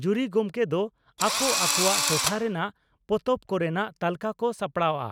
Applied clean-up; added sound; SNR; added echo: none; Engine / Drill; -1 dB; none.